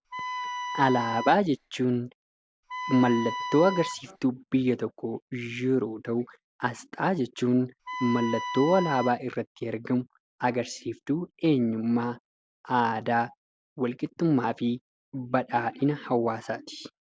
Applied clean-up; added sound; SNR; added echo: none; Wind instrument, woodwind instrument; 7 dB; none.